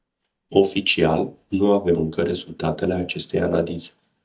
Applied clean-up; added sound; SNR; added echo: neural mask model DeepFilterNet 3.